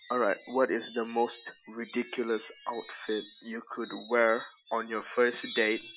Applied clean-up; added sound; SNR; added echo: classical method Wiener filter.